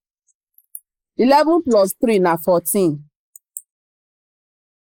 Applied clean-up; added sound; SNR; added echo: neural mask model Resemble Enhance denoiser.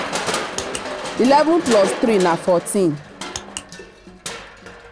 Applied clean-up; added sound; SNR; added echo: none; Crushing; 8 dB; none.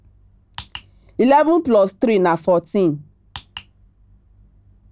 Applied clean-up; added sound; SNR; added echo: none; none; none; none.